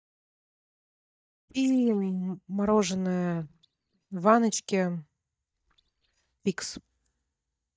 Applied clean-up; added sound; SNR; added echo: neural mask model DeepFilterNet 3.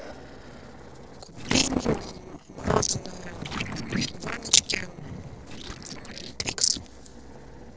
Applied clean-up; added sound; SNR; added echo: neural separator model SepFormer DNS4.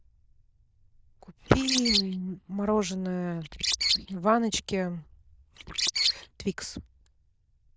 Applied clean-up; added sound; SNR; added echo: neural diffusion model UNIVERSE++.